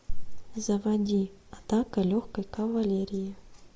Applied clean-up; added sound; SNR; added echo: none; none; none; none.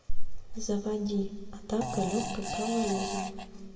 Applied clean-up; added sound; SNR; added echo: none; Fart; 8 dB; reverberation time 1.5 s.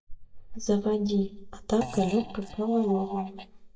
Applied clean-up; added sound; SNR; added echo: neural mask model DeepFilterNet 3.